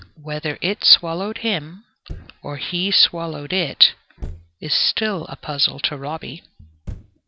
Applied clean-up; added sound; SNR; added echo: none; Thump, thud; 17 dB; none.